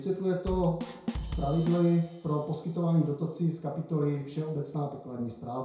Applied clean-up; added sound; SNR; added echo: none; Bass drum / Drum kit; 10 dB; reverberation time 0.5 s.